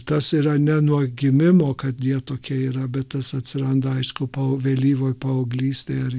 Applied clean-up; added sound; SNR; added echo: none; none; none; none.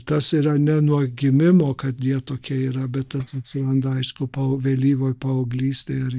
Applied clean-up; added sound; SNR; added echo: neural mask model DeepFilterNet 3.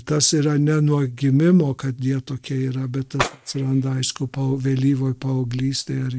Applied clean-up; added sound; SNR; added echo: neural mask model RNNoise.